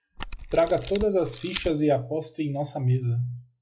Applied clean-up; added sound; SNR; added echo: classical method log-MMSE.